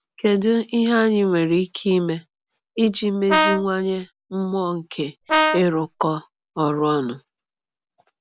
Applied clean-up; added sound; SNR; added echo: none; Brass instrument; 0 dB; none.